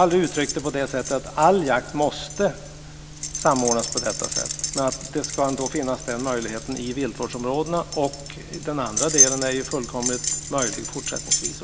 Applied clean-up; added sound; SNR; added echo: none; Keys jangling; 4 dB; none.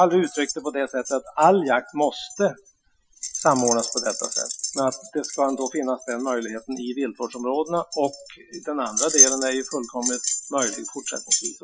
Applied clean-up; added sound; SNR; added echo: classical method Wiener filter.